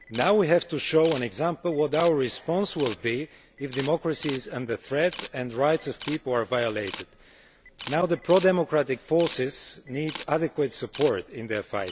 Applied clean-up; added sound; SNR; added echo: none; Camera; 15 dB; none.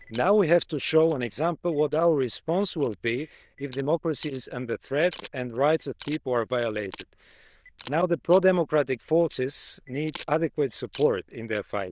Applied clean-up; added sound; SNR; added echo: neural diffusion model UNIVERSE++.